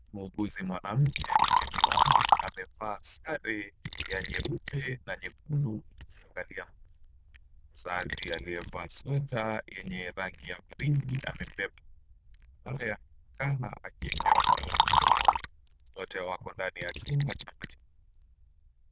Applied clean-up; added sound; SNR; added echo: neural diffusion model UNIVERSE++.